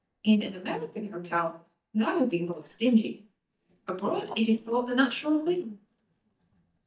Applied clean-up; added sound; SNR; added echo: neural mask model DeepFilterNet 3.